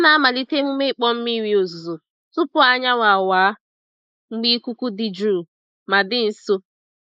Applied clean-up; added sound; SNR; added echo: neural mask model Resemble Enhance denoiser.